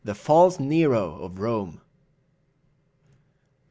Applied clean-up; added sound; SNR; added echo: none; none; none; none.